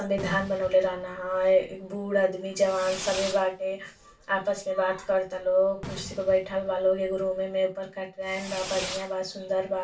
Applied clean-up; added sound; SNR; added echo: none; Fireworks; 15 dB; reverberation time 0.2 s.